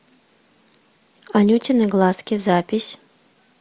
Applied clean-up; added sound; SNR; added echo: none; none; none; none.